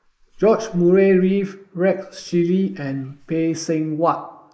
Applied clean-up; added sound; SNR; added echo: neural mask model Resemble Enhance denoiser.